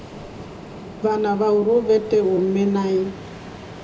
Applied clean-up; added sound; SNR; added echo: none; Ocean; 15 dB; reverberation time 0.2 s.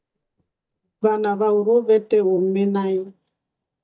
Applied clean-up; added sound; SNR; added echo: neural mask model DeepFilterNet 3.